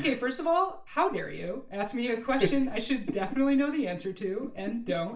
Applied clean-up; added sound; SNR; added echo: none; none; none; reverberation time 0.3 s.